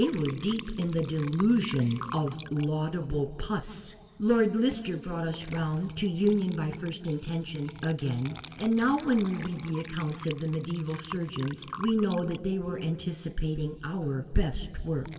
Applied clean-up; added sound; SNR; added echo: none; Water / Liquid; 17 dB; reverberation time 1.8 s.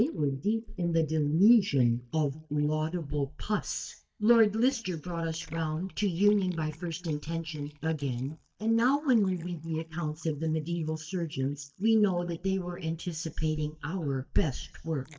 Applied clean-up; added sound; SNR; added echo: neural mask model DeepFilterNet 3.